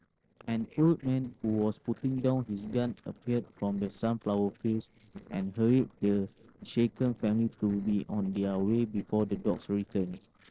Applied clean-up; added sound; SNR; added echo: neural separator model SepFormer DNS4.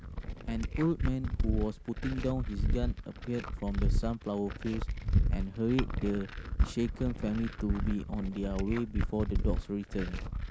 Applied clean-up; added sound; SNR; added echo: none; Glass; -2 dB; none.